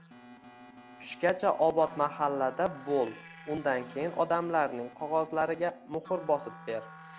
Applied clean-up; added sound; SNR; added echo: none; Musical instrument + Alarm; 18 dB; none.